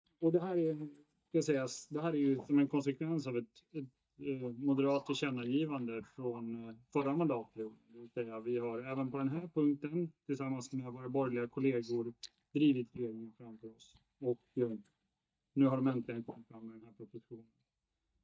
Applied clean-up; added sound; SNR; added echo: neural mask model DeepFilterNet 3.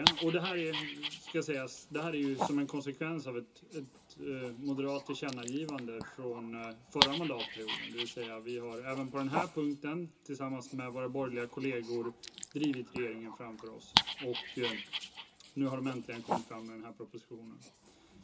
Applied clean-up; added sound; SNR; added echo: none; Dog; 2 dB; reverberation time 0.2 s.